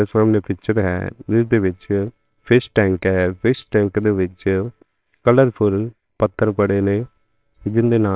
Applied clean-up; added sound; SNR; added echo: neural separator model SepFormer WHAMR!.